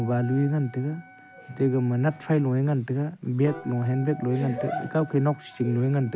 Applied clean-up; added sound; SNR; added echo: none; Wind instrument, woodwind instrument + Piano; 20 dB; none.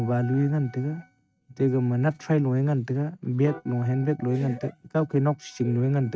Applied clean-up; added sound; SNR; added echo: neural mask model RNNoise.